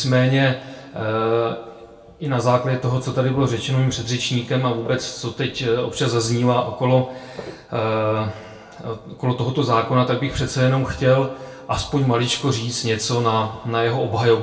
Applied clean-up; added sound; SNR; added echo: none; Walk, footsteps; 14 dB; reverberation time 0.3 s.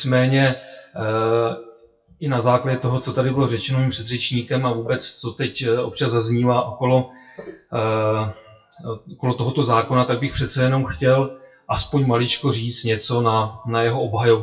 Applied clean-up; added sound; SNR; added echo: classical method WPE with log-MMSE.